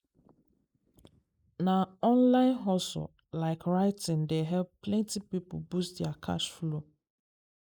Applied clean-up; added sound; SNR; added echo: neural mask model Resemble Enhance denoiser.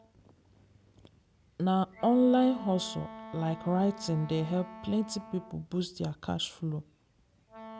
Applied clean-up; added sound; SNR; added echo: none; Wind instrument, woodwind instrument; 17 dB; none.